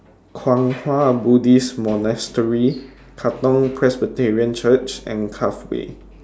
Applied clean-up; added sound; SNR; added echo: none; none; none; none.